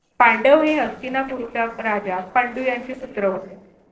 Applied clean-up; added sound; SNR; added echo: neural separator model SepFormer DNS4.